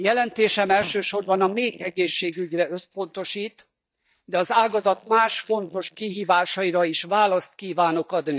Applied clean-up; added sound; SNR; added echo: neural mask model DeepFilterNet 3.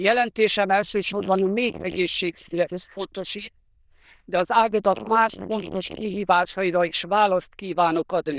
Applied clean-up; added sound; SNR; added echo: neural diffusion model UNIVERSE++.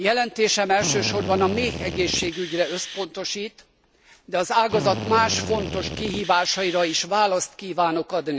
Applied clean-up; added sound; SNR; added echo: none; Drill; 8 dB; none.